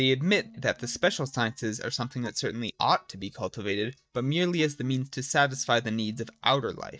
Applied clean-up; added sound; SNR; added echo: neural mask model DeepFilterNet 3.